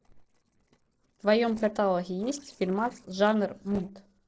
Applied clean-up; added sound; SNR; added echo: neural separator model SepFormer DNS4.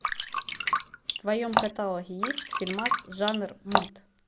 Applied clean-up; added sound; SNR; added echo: none; Drip; -3 dB; none.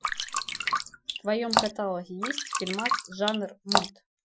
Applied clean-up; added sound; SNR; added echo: classical method Wiener filter.